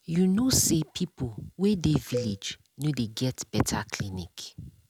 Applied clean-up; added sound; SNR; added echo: none; Cowbell; 12 dB; none.